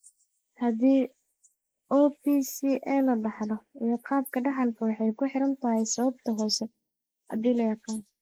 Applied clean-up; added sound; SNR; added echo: neural mask model Resemble Enhance denoiser.